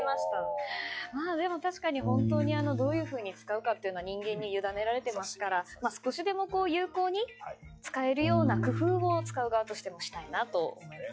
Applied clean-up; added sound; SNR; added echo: classical method log-MMSE.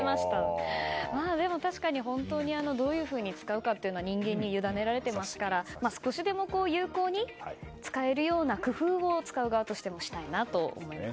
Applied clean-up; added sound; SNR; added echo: none; none; none; none.